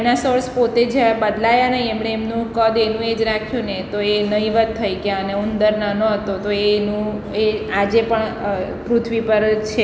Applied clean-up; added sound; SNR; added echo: none; none; none; none.